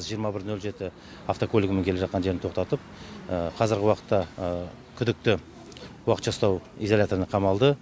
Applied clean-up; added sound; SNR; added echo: none; none; none; none.